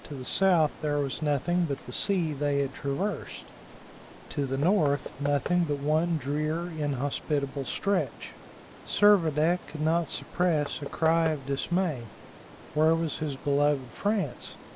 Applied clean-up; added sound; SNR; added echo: none; Knock / Wood + Stream; 17 dB; none.